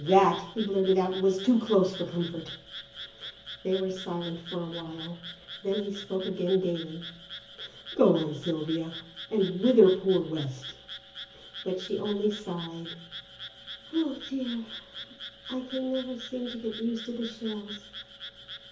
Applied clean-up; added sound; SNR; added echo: none; Frog; 14 dB; reverberation time 0.7 s.